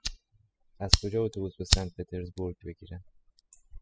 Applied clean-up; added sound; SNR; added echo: classical method spectral subtraction.